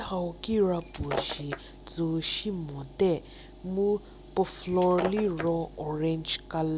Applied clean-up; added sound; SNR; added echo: none; Shatter; 9 dB; none.